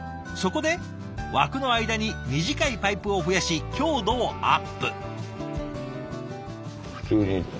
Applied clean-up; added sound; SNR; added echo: none; Wind instrument, woodwind instrument; 19 dB; none.